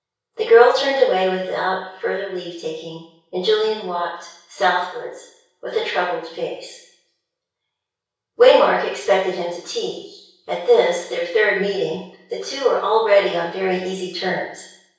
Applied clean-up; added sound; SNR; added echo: none; none; none; reverberation time 0.6 s.